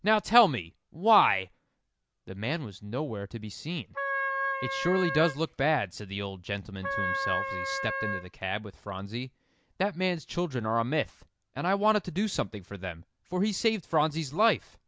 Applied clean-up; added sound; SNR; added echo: none; Wind instrument, woodwind instrument; 3 dB; none.